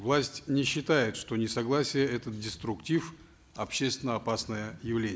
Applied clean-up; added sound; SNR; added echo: none; none; none; none.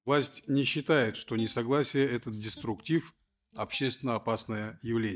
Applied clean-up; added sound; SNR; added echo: neural mask model DeepFilterNet 3.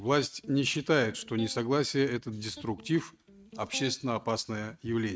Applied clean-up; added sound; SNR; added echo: neural mask model RNNoise.